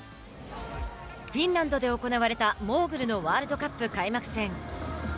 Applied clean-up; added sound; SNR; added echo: none; none; none; none.